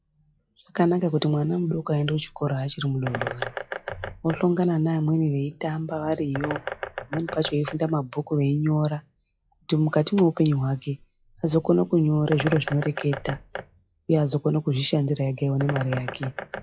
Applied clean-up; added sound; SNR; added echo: classical method log-MMSE.